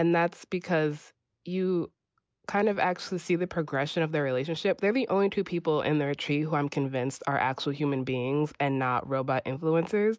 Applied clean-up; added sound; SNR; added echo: none; none; none; none.